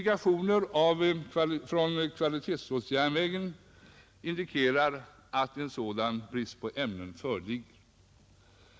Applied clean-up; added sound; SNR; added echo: none; none; none; none.